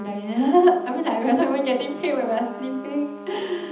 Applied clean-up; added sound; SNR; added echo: none; Trumpet; 16 dB; reverberation time 0.8 s.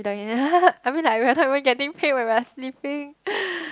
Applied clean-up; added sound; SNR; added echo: none; none; none; none.